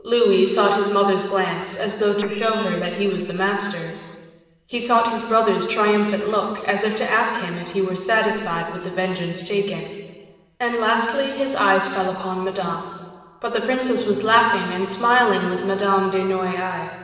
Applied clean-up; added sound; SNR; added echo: neural separator model SepFormer DNS4.